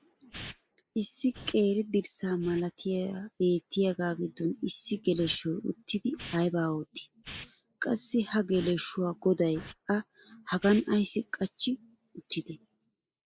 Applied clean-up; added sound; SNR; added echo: neural mask model Resemble Enhance denoiser.